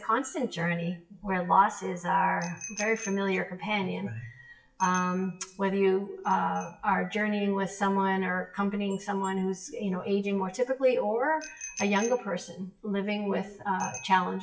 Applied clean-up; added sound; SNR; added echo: classical method WPE with log-MMSE.